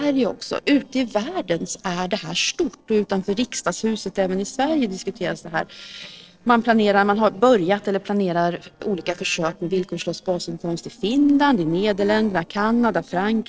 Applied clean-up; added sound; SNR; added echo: neural separator model SepFormer DNS4.